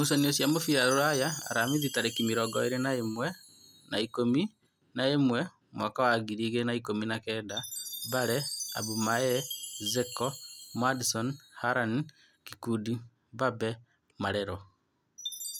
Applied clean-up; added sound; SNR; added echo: none; Chime; 12 dB; none.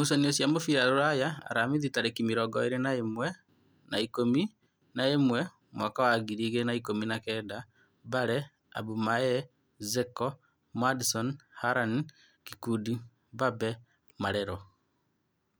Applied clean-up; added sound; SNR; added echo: none; none; none; none.